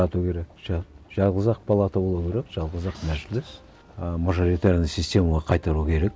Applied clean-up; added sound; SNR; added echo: none; none; none; none.